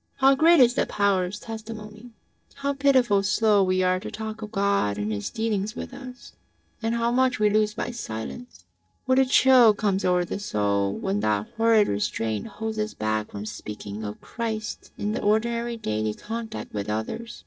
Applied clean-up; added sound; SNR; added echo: neural separator model SepFormer DNS4.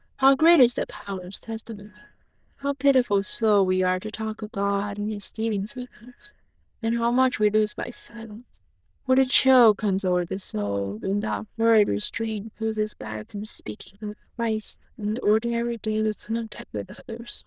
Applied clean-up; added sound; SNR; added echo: neural diffusion model UNIVERSE++.